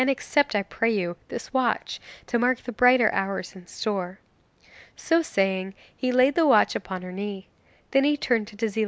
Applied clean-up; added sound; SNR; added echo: none; none; none; none.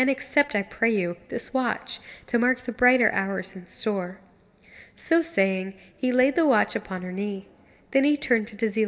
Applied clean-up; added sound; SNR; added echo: none; none; none; reverberation time 1.3 s.